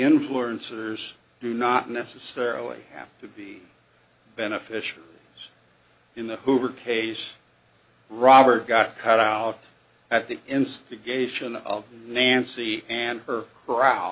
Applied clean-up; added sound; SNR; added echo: none; none; none; none.